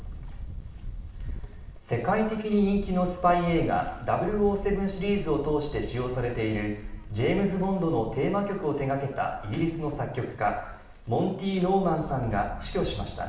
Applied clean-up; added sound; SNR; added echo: none; Livestock, farm animals, working animals; 11 dB; reverberation time 0.7 s.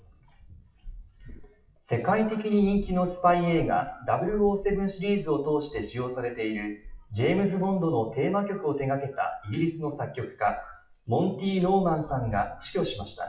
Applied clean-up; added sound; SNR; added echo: classical method WPE with log-MMSE.